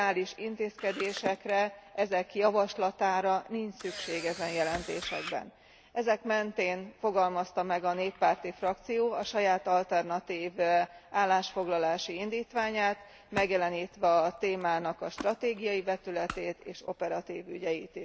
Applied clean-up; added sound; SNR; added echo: none; Camera; 18 dB; none.